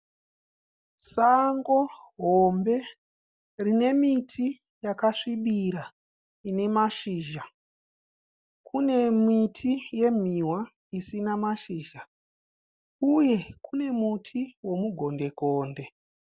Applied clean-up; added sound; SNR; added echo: none; none; none; none.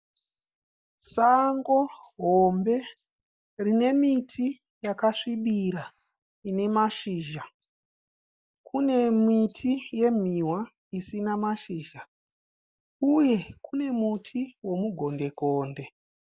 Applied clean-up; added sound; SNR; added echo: neural mask model Resemble Enhance denoiser.